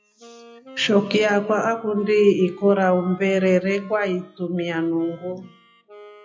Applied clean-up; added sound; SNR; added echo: classical method WPE with log-MMSE.